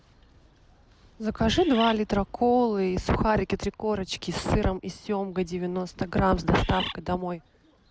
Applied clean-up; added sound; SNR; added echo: none; Bird; 9 dB; none.